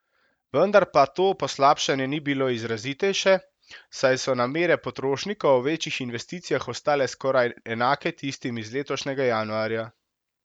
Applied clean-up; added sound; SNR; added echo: none; none; none; none.